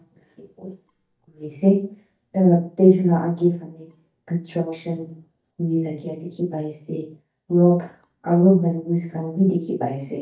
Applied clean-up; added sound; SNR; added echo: neural mask model DeepFilterNet 3.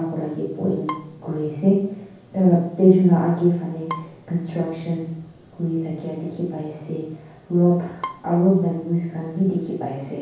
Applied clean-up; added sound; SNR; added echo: none; Bowed string instrument; 17 dB; reverberation time 0.7 s.